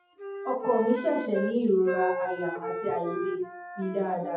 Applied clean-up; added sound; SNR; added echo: classical method WPE with log-MMSE.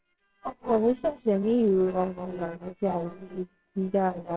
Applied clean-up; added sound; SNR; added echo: neural separator model SepFormer WHAMR!.